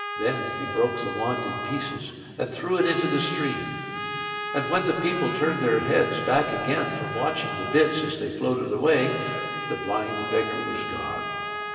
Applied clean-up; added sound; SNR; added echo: none; Trumpet; 6 dB; reverberation time 2.6 s.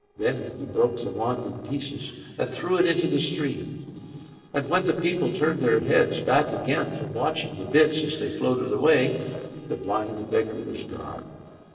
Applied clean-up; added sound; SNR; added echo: neural separator model SepFormer DNS4.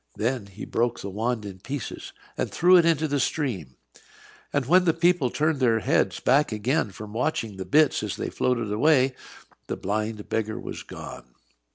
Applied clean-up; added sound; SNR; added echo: none; none; none; none.